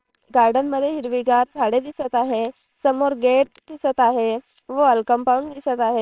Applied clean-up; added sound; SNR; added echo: neural separator model SepFormer WHAMR!.